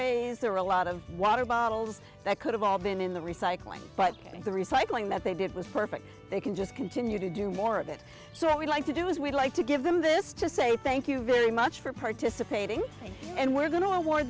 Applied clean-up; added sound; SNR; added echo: none; none; none; none.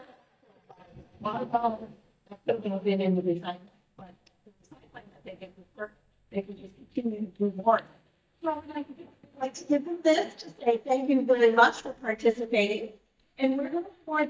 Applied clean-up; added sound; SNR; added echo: neural mask model DeepFilterNet 3.